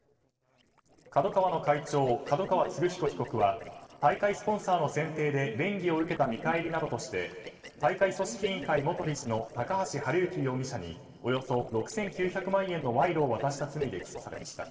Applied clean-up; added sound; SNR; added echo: neural separator model SepFormer DNS4.